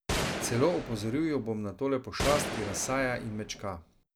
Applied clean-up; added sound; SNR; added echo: none; Gunshot, gunfire; 5 dB; none.